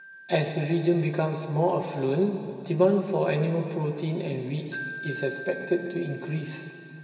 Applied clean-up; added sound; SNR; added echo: none; Wind chime; 17 dB; reverberation time 2.7 s.